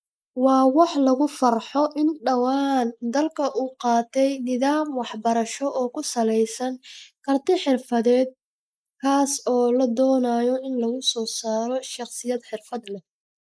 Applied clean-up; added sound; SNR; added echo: neural mask model Resemble Enhance denoiser.